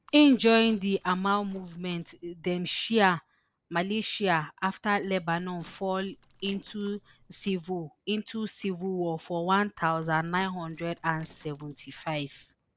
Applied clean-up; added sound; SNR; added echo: neural separator model SepFormer DNS4.